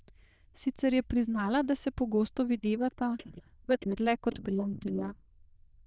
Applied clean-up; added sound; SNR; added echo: neural diffusion model UNIVERSE++.